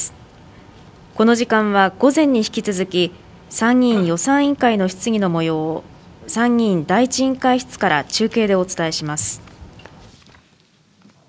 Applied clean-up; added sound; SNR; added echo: none; none; none; none.